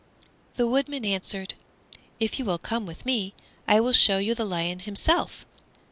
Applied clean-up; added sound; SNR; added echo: none; none; none; none.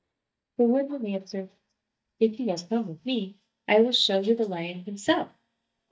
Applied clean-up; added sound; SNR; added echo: neural mask model DeepFilterNet 3.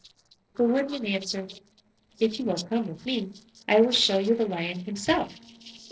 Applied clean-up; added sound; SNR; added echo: neural separator model SepFormer DNS4.